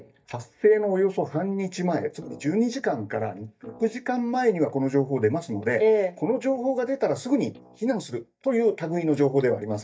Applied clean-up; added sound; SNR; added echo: neural mask model DeepFilterNet 3.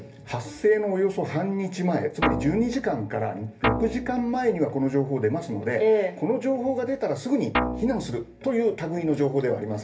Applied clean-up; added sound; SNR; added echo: none; Guitar; 4 dB; reverberation time 0.3 s.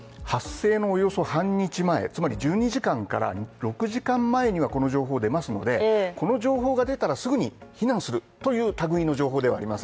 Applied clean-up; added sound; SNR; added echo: none; none; none; none.